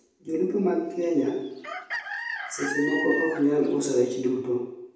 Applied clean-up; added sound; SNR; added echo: none; Chicken, rooster; 8 dB; reverberation time 0.8 s.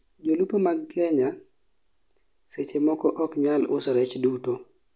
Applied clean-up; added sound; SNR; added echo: none; none; none; none.